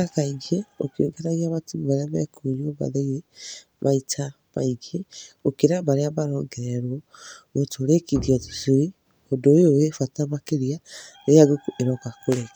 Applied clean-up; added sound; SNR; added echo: none; Bowed string instrument; 15 dB; none.